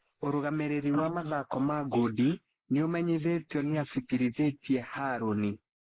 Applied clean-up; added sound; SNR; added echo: neural mask model Resemble Enhance denoiser.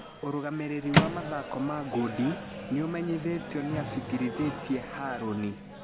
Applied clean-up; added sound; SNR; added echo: none; Microwave oven; 2 dB; none.